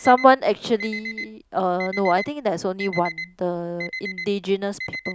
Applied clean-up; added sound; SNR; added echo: none; Alarm; 12 dB; none.